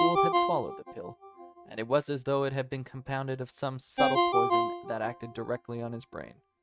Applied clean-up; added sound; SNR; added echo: neural mask model RNNoise.